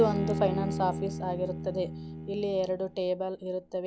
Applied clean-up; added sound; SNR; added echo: none; Bowed string instrument; 5 dB; none.